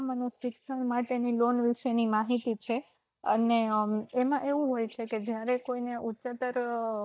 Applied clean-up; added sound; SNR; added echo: neural mask model DeepFilterNet 3.